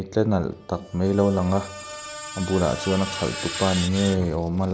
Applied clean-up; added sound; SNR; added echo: none; Screech; 11 dB; none.